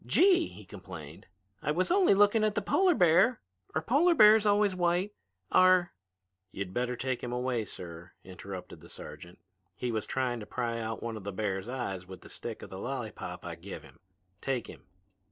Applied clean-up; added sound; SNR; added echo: none; none; none; none.